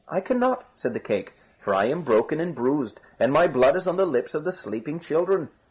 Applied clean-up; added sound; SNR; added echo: none; none; none; none.